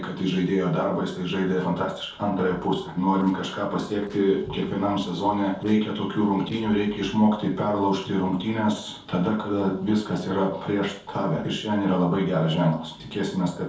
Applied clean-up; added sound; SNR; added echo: neural separator model SepFormer DNS4.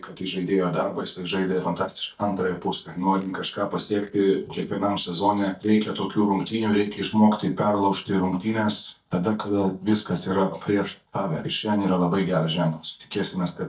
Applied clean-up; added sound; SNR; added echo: neural mask model DeepFilterNet 3.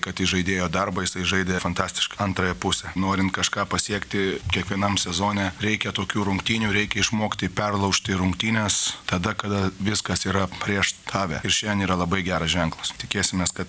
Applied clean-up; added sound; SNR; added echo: none; none; none; none.